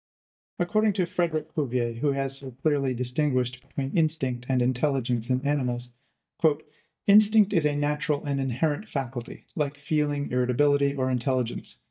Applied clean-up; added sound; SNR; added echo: neural mask model DeepFilterNet 3.